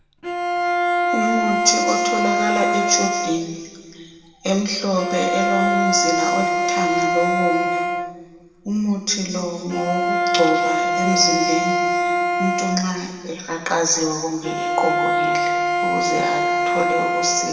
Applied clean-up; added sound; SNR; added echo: none; Bowed string instrument; -2 dB; reverberation time 2.1 s.